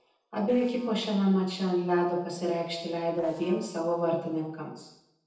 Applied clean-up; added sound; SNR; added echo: neural separator model SepFormer DNS4.